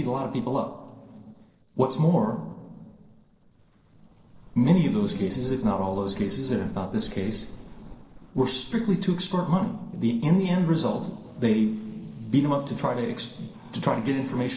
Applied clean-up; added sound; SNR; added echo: neural separator model SepFormer DNS4.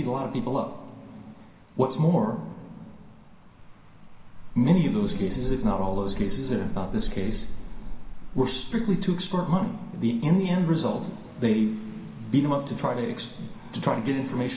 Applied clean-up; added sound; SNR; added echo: none; Rain; 8 dB; reverberation time 0.5 s.